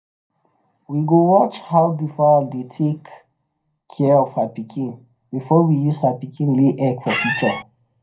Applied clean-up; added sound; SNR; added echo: none; Squeak; 4 dB; reverberation time 0.2 s.